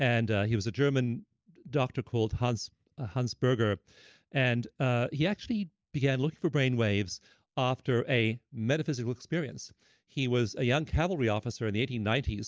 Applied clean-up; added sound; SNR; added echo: none; none; none; none.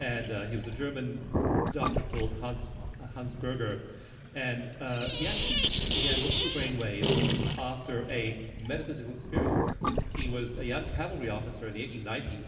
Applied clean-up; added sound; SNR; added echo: none; Sink (filling or washing); -5 dB; reverberation time 1.9 s.